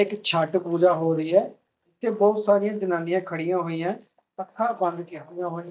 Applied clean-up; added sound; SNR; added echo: neural mask model DeepFilterNet 3.